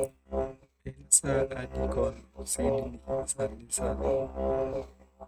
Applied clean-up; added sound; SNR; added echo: neural mask model RNNoise.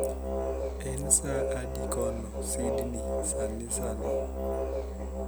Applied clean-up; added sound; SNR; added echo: none; Musical instrument; -4 dB; none.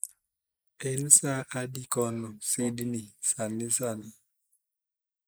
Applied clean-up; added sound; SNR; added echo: neural mask model Resemble Enhance denoiser.